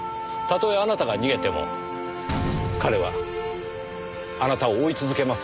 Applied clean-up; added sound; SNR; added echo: none; Slam; 11 dB; none.